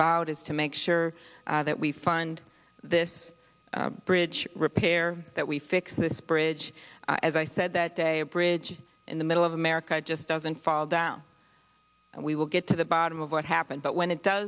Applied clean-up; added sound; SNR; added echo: none; none; none; none.